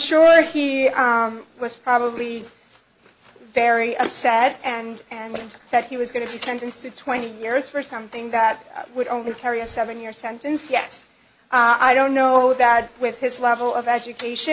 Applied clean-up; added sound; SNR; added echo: neural mask model Resemble Enhance denoiser.